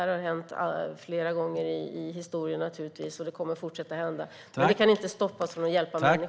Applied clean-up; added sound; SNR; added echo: none; none; none; none.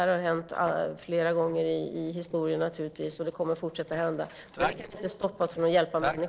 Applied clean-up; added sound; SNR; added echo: neural separator model SepFormer DNS4.